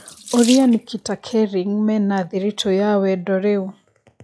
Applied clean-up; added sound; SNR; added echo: classical method log-MMSE.